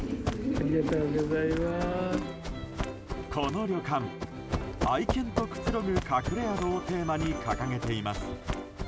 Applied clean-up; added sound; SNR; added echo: none; Run; 5 dB; none.